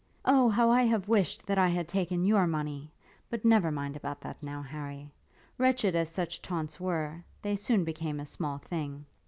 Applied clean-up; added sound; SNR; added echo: none; none; none; none.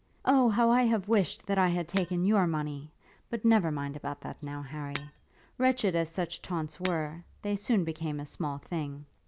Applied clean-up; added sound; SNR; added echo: none; Shatter; 18 dB; none.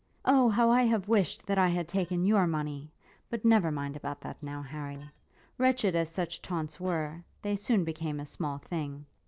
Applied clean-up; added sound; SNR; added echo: neural separator model SepFormer DNS4.